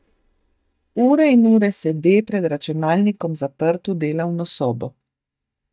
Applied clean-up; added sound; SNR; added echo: neural mask model DeepFilterNet 3.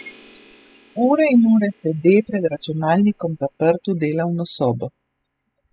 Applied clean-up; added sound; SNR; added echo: classical method spectral subtraction.